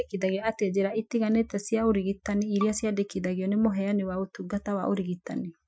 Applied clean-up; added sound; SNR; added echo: classical method Wiener filter.